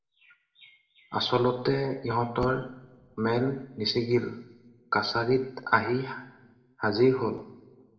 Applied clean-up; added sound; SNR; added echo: none; none; none; reverberation time 0.8 s.